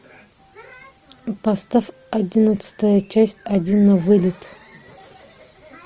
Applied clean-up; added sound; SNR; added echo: none; none; none; none.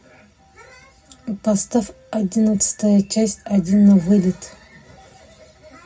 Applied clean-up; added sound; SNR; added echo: none; none; none; reverberation time 0.4 s.